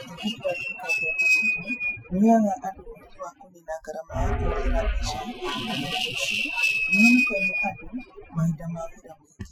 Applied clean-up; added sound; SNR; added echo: classical method Wiener filter.